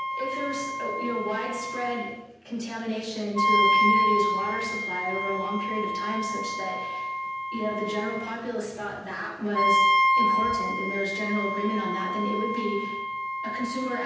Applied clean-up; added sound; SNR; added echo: none; Wind instrument, woodwind instrument; -4 dB; reverberation time 0.8 s.